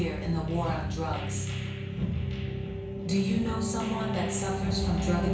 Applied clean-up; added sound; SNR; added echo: none; none; none; reverberation time 0.7 s.